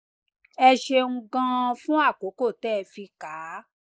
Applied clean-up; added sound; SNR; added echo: neural mask model Resemble Enhance denoiser.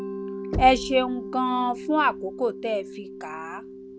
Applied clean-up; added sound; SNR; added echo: none; Knock + Mallet percussion; 9 dB; none.